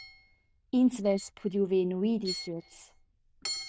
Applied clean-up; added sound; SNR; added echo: neural diffusion model UNIVERSE++.